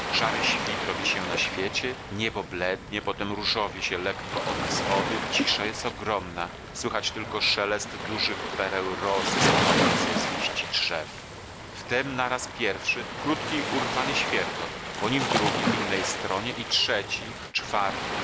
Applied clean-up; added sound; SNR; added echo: none; Waves, surf; 1 dB; none.